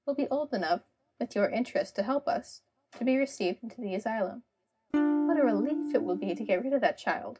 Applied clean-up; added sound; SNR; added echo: none; Electric guitar / Strum; -1 dB; reverberation time 0.4 s.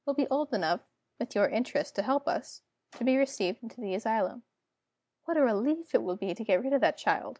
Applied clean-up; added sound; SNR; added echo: none; none; none; none.